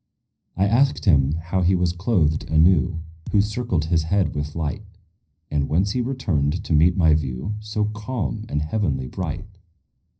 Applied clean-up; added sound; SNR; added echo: neural separator model SepFormer DNS4.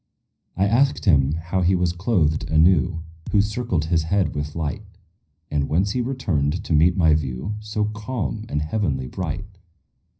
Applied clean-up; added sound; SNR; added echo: none; Bass drum; 9 dB; reverberation time 0.4 s.